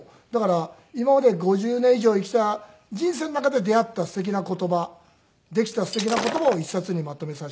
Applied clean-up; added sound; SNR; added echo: none; Shatter; 8 dB; none.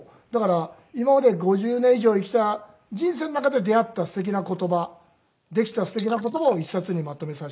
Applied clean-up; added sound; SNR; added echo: neural mask model Resemble Enhance denoiser.